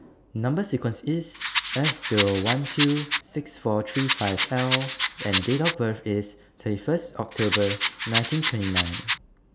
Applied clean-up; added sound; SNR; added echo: none; Rattle; -5 dB; none.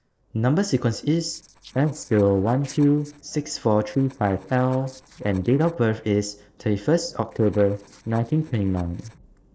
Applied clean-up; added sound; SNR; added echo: neural separator model SepFormer DNS4.